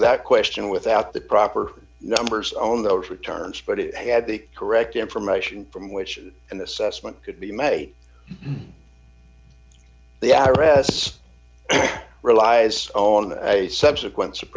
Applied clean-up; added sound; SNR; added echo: none; none; none; none.